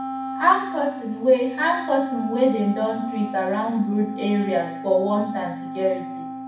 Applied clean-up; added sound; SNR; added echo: none; Wind instrument, woodwind instrument; 9 dB; reverberation time 0.6 s.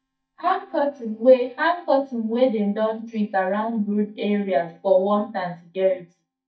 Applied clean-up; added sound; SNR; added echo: neural mask model DeepFilterNet 3.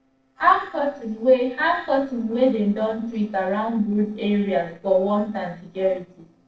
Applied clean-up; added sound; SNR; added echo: neural separator model SepFormer DNS4.